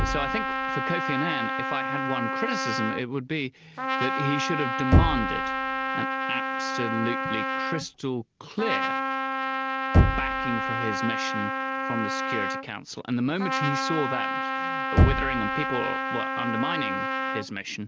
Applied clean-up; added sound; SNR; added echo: none; Knock + Trumpet; -5 dB; none.